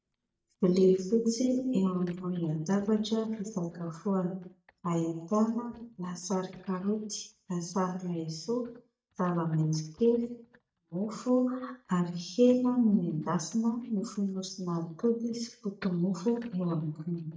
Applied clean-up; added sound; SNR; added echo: neural mask model DeepFilterNet 3.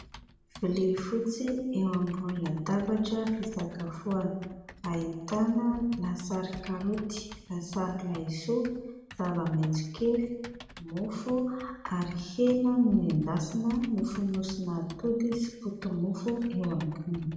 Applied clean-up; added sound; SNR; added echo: none; Typing; 19 dB; reverberation time 0.8 s.